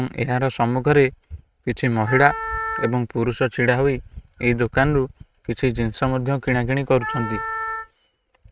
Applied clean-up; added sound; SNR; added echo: neural mask model RNNoise.